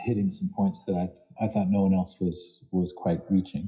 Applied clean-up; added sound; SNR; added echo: classical method WPE with log-MMSE.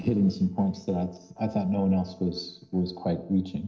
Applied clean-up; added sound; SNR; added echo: neural separator model SepFormer DNS4.